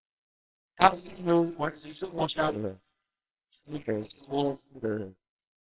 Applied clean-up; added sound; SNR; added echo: neural separator model SepFormer WHAMR!.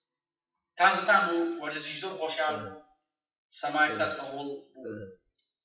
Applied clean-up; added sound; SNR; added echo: classical method WPE with log-MMSE.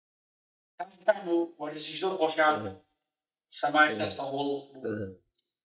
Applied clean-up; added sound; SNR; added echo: neural mask model DeepFilterNet 3.